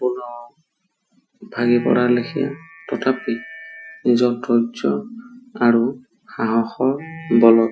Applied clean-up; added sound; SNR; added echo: classical method Wiener filter.